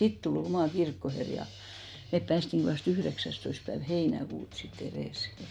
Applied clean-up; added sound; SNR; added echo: none; Drum kit; 20 dB; none.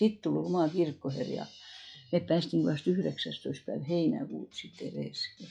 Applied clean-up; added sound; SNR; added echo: classical method log-MMSE.